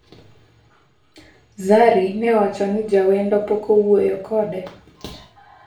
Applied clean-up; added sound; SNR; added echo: none; none; none; reverberation time 0.4 s.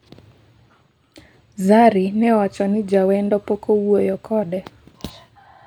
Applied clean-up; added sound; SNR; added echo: none; none; none; none.